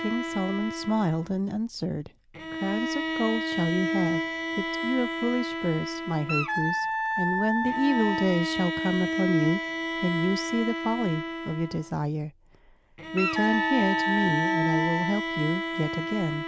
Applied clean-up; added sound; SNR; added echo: none; Bowed string instrument + Wind instrument, woodwind instrument; 1 dB; none.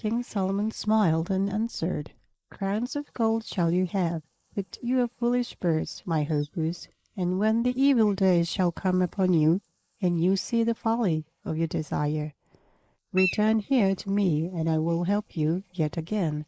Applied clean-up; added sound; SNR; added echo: neural mask model Resemble Enhance denoiser.